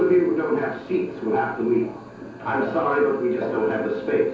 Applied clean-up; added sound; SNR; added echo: none; Keyboard (musical); 15 dB; reverberation time 0.4 s.